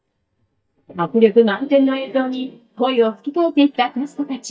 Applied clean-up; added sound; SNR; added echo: neural mask model DeepFilterNet 3.